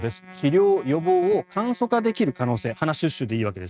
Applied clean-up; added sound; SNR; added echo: neural mask model RNNoise.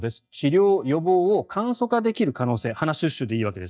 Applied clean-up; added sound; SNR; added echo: neural mask model DeepFilterNet 3.